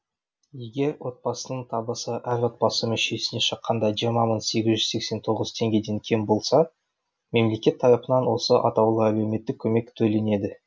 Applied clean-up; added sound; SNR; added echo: none; none; none; none.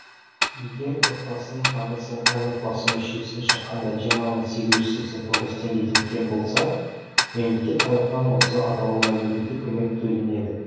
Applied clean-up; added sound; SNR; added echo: none; Tick-tock; 3 dB; reverberation time 1.3 s.